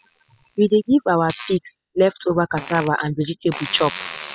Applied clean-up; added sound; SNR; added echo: classical method spectral subtraction.